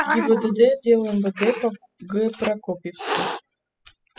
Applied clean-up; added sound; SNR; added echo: classical method spectral subtraction.